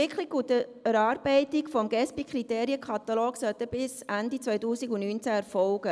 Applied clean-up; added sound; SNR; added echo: none; none; none; none.